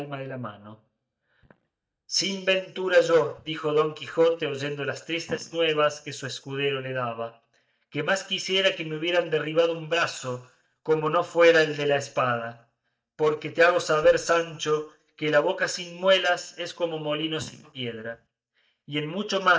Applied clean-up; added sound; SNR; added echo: neural mask model DeepFilterNet 3.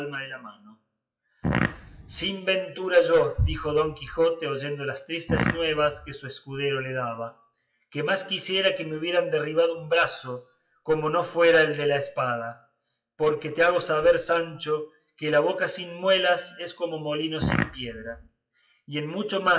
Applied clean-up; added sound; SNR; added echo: classical method WPE with log-MMSE.